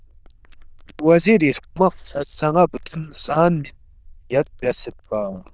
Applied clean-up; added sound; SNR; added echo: neural diffusion model UNIVERSE++.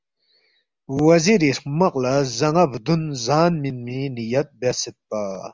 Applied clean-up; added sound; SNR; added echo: none; none; none; none.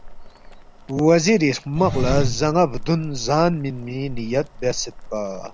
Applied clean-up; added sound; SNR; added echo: none; Engine + Boiling; 8 dB; none.